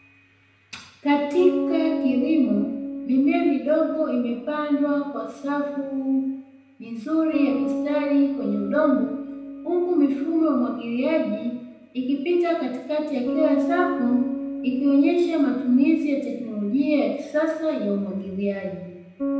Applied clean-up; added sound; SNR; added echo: none; Bass guitar; 9 dB; reverberation time 0.9 s.